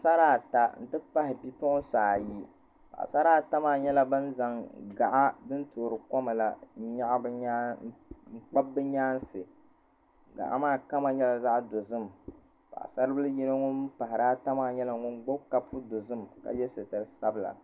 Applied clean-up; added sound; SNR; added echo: none; none; none; none.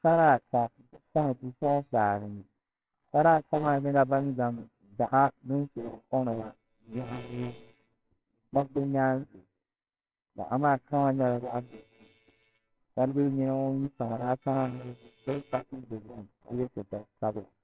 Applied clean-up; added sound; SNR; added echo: neural separator model SepFormer WHAMR!.